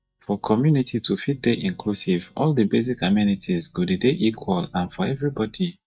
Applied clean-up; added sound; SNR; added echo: neural mask model DeepFilterNet 3.